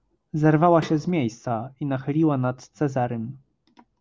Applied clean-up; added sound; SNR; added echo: none; Snare drum; 20 dB; none.